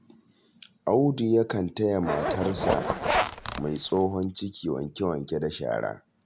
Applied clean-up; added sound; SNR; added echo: none; Zipper (clothing); 1 dB; none.